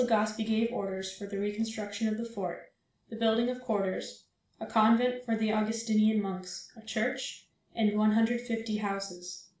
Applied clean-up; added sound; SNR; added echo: none; none; none; reverberation time 0.4 s.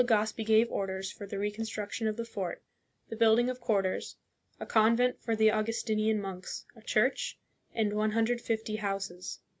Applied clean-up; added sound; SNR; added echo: none; none; none; none.